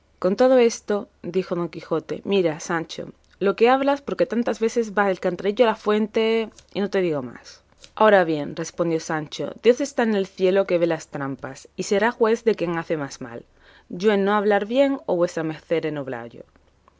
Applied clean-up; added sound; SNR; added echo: none; none; none; none.